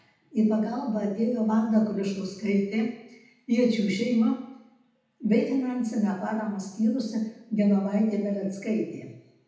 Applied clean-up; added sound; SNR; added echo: none; none; none; reverberation time 0.8 s.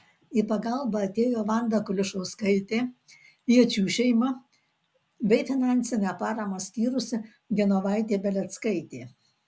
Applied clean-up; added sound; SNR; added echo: none; none; none; none.